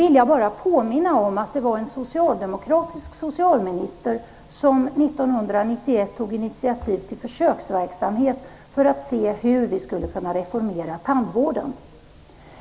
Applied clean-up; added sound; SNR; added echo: none; none; none; none.